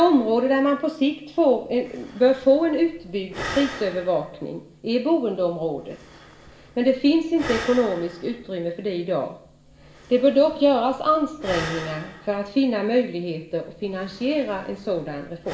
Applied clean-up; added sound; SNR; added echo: none; Breathing; 17 dB; reverberation time 0.5 s.